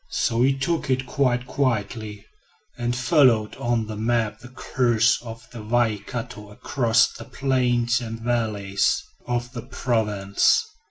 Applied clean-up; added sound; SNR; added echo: none; none; none; none.